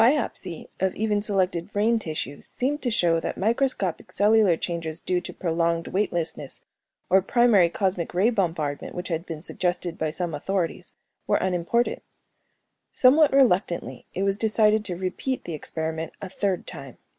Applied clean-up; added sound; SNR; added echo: none; none; none; none.